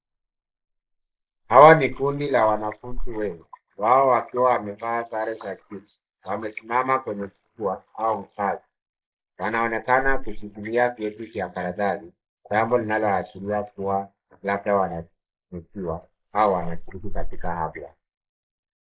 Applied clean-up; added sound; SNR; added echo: neural mask model Resemble Enhance denoiser.